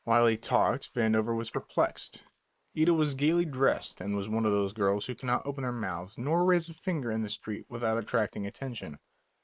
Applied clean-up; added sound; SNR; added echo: neural mask model Resemble Enhance denoiser.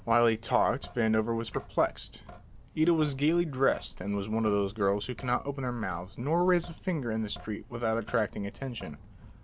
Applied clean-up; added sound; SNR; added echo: none; Drip / Sink (filling or washing); 18 dB; none.